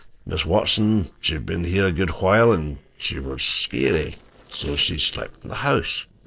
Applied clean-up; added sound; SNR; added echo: neural separator model SepFormer DNS4.